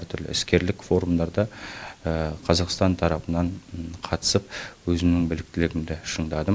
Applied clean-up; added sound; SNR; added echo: none; none; none; none.